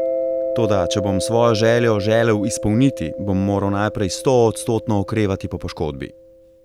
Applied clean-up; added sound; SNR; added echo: none; Mallet percussion; 7 dB; none.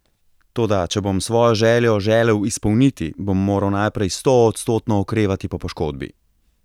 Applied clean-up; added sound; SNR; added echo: none; none; none; none.